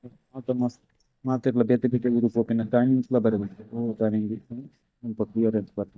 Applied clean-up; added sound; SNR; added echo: neural mask model DeepFilterNet 3.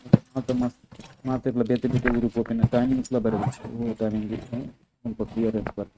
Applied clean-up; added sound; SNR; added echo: neural mask model RNNoise.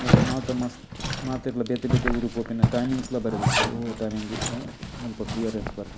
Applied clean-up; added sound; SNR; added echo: none; Zipper (clothing); -2 dB; none.